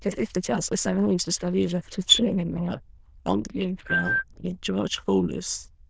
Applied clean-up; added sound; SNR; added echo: neural diffusion model UNIVERSE++.